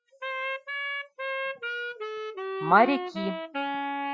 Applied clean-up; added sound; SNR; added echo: classical method Wiener filter.